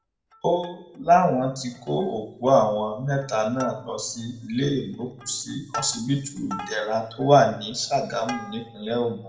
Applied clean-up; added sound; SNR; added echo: none; Plucked string instrument; 18 dB; reverberation time 0.6 s.